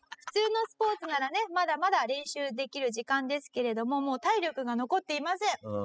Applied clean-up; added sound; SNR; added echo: classical method spectral subtraction.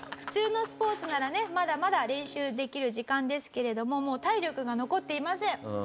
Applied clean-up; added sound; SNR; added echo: none; Brass instrument; 20 dB; none.